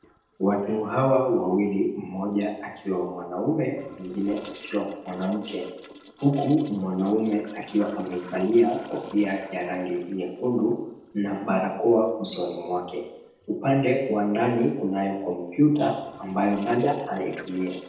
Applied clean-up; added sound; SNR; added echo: neural separator model SepFormer DNS4.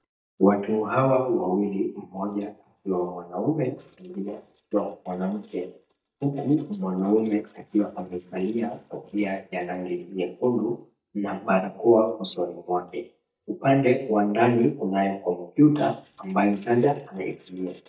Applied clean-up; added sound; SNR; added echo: neural mask model DeepFilterNet 3.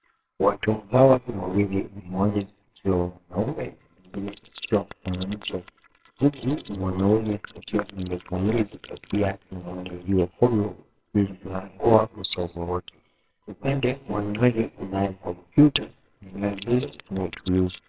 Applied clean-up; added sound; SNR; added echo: neural separator model SepFormer WHAMR!.